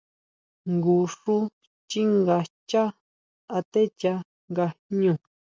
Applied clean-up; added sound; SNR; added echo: none; none; none; none.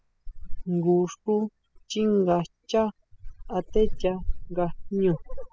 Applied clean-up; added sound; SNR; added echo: classical method spectral subtraction.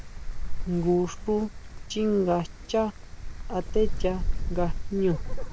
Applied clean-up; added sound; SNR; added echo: none; Wind; 1 dB; none.